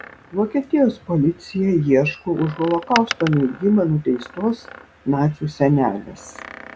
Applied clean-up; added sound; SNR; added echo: none; Door; 16 dB; none.